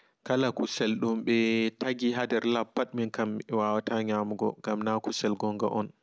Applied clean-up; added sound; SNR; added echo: none; none; none; none.